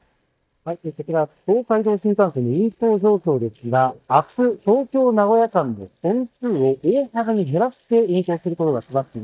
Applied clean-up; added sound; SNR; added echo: neural mask model DeepFilterNet 3.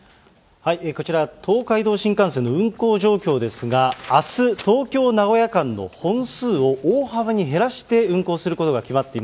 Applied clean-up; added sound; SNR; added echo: none; none; none; none.